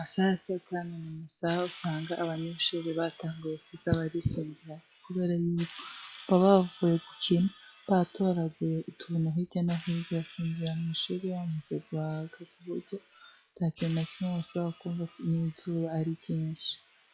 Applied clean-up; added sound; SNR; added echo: classical method log-MMSE.